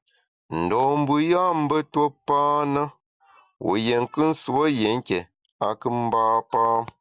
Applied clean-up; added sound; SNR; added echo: none; none; none; none.